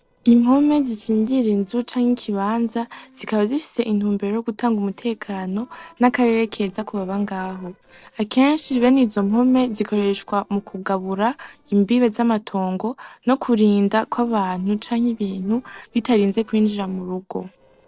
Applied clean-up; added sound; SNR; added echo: neural separator model SepFormer DNS4.